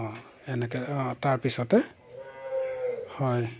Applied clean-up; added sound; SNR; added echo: none; none; none; none.